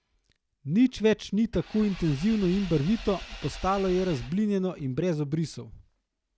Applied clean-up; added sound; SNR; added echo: none; Engine / Vehicle; 15 dB; none.